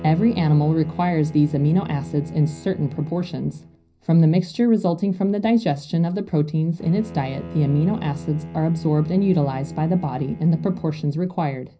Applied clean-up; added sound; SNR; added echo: none; Bowed string instrument; 16 dB; reverberation time 0.4 s.